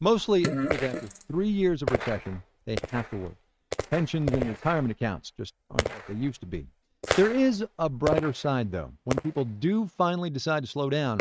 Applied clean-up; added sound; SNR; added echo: neural mask model RNNoise.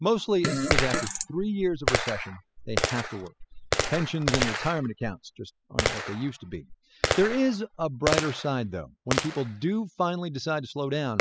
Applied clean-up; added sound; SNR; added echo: classical method spectral subtraction.